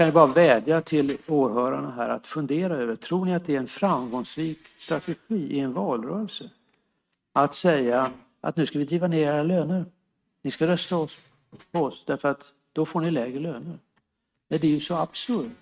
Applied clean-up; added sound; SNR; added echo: neural mask model RNNoise.